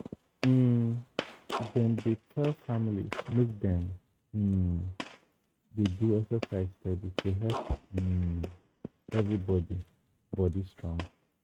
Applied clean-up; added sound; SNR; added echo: neural mask model RNNoise.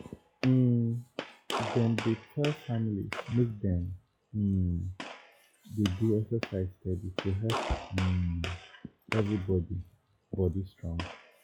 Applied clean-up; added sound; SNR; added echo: classical method log-MMSE.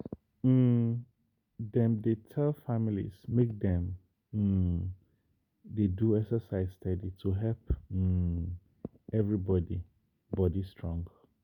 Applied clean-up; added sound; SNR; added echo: none; none; none; none.